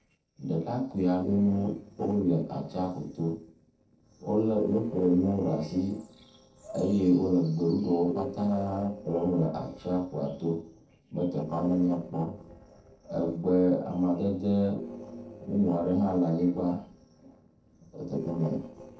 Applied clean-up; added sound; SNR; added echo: neural separator model SepFormer DNS4.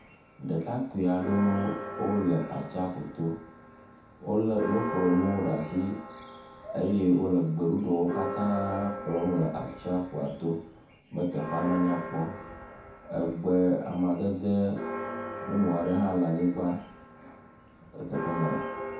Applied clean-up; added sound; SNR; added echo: none; Church bell; 10 dB; reverberation time 0.7 s.